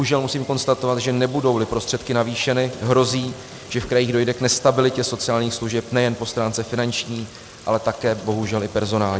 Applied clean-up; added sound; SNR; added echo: none; Fill (with liquid) / Trickle, dribble / Sink (filling or washing) + Squeak; 19 dB; none.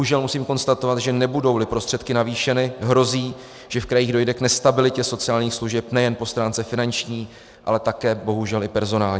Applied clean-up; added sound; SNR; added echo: none; none; none; none.